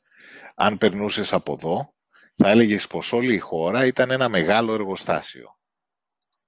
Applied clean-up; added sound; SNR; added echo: none; none; none; none.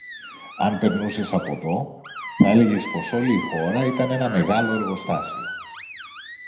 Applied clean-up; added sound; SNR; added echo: none; Screech; 11 dB; reverberation time 0.7 s.